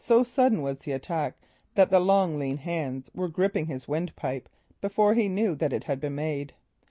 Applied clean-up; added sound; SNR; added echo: none; none; none; none.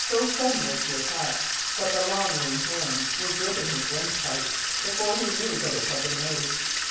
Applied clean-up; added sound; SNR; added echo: none; Sink (filling or washing) / Water tap, faucet; -4 dB; reverberation time 0.7 s.